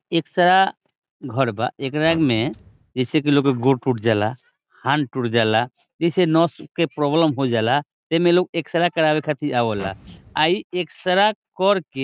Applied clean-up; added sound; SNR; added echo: none; Fart; 18 dB; none.